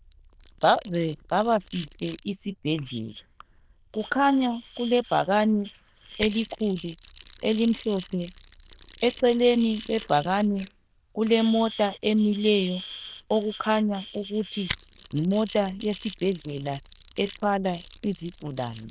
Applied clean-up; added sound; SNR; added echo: neural diffusion model UNIVERSE++.